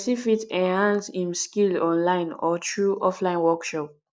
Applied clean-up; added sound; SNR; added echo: neural mask model DeepFilterNet 3.